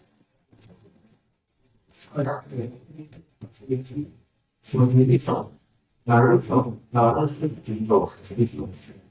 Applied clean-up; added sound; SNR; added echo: neural mask model DeepFilterNet 3.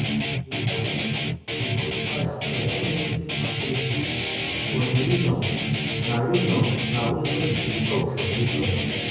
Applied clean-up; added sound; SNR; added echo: none; Guitar; -2 dB; reverberation time 1.3 s.